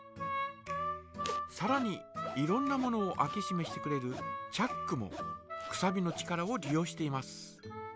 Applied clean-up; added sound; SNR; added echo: none; none; none; none.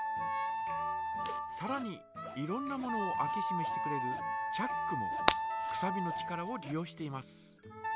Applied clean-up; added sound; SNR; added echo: none; Shatter + Wind instrument, woodwind instrument; -3 dB; none.